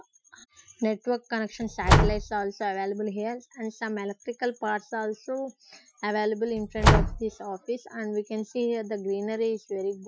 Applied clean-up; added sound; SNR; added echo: classical method Wiener filter.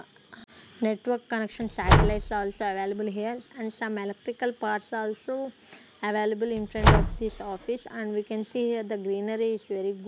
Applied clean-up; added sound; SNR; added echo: none; Slam; -4 dB; none.